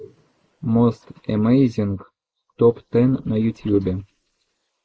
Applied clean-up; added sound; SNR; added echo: neural mask model Resemble Enhance denoiser.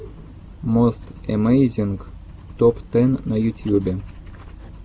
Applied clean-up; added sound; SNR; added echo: none; none; none; none.